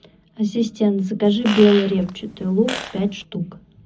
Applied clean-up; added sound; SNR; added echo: none; Fart; 12 dB; reverberation time 0.4 s.